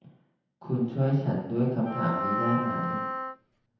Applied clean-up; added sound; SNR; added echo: none; Wind instrument, woodwind instrument; 2 dB; reverberation time 0.9 s.